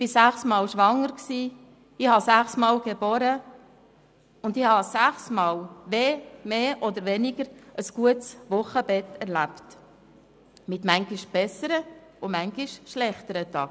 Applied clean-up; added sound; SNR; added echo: none; none; none; none.